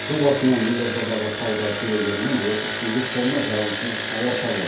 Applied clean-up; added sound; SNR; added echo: none; Engine; 1 dB; reverberation time 0.5 s.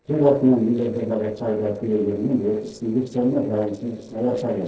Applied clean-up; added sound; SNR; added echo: neural separator model SepFormer DNS4.